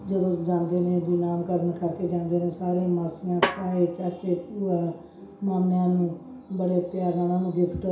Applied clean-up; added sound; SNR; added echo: none; Snare drum; 6 dB; reverberation time 0.6 s.